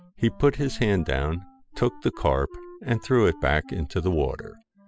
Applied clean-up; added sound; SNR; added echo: classical method spectral subtraction.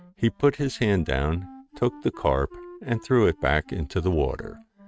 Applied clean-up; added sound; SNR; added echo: neural mask model RNNoise.